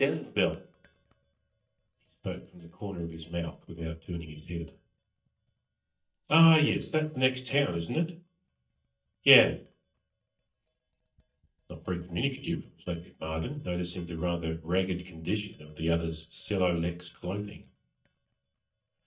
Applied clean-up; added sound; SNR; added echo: neural mask model DeepFilterNet 3.